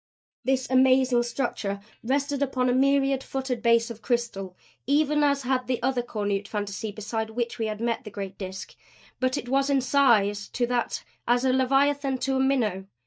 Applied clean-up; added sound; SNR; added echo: neural mask model DeepFilterNet 3.